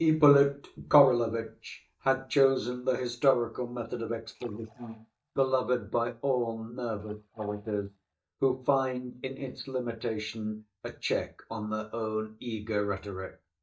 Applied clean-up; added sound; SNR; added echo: neural mask model DeepFilterNet 3.